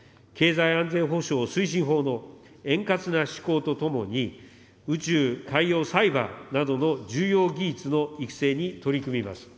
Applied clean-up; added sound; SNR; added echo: none; none; none; none.